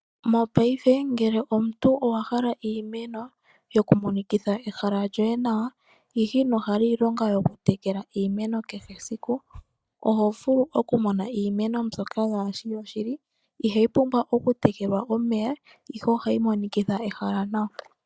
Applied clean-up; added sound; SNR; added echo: neural mask model DeepFilterNet 3.